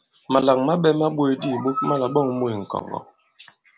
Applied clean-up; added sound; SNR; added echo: none; Animal; 11 dB; none.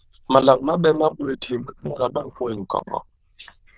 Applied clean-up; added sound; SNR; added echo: neural diffusion model UNIVERSE++.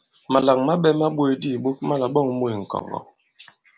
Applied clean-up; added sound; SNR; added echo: none; none; none; none.